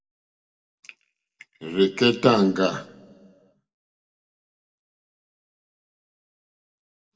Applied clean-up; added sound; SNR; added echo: none; none; none; reverberation time 0.8 s.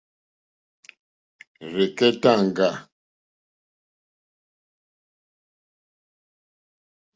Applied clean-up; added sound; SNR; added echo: none; none; none; none.